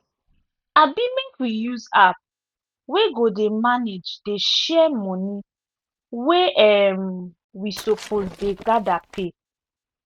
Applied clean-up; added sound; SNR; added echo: neural mask model RNNoise.